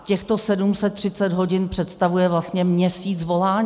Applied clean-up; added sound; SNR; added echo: none; none; none; none.